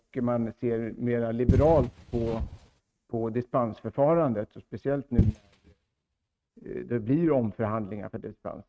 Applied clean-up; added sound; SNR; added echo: neural mask model RNNoise.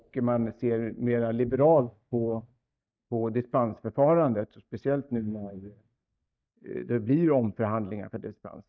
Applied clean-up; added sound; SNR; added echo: neural mask model DeepFilterNet 3.